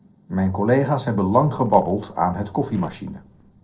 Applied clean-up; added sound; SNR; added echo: neural separator model SepFormer DNS4.